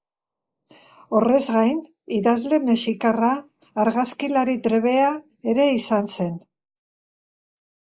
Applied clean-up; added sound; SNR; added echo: neural mask model Resemble Enhance denoiser.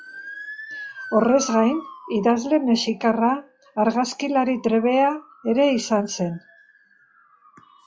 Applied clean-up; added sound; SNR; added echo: classical method log-MMSE.